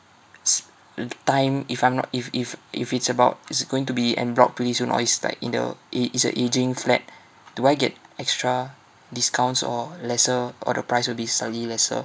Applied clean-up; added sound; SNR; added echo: none; none; none; none.